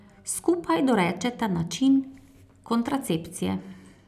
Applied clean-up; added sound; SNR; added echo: none; none; none; none.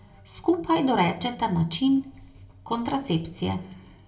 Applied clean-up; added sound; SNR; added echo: none; none; none; reverberation time 0.2 s.